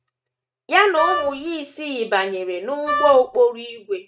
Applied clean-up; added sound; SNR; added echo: neural mask model RNNoise.